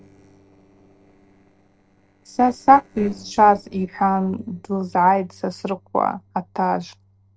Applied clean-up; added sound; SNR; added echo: neural separator model SepFormer DNS4.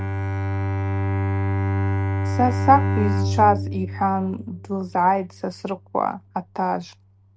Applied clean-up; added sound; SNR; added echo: none; Bowed string instrument; 1 dB; none.